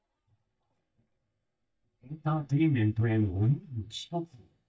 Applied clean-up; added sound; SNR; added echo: neural mask model DeepFilterNet 3.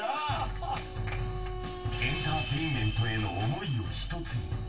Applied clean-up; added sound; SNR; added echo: none; Wind instrument, woodwind instrument; 15 dB; reverberation time 0.2 s.